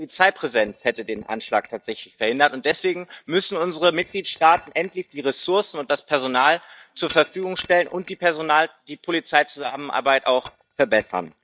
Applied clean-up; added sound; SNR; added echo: neural mask model DeepFilterNet 3.